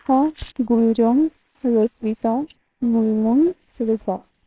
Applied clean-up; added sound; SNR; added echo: neural separator model SepFormer WHAMR!.